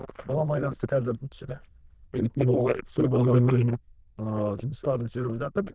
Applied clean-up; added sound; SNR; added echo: neural diffusion model UNIVERSE++.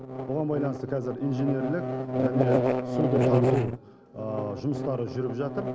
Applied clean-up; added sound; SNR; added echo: none; Buzz; -2 dB; none.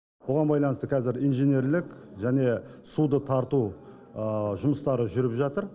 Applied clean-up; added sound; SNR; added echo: none; none; none; none.